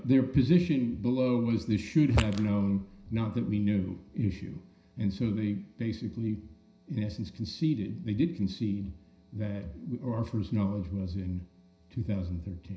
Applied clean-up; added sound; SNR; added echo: none; Fart; 7 dB; reverberation time 0.5 s.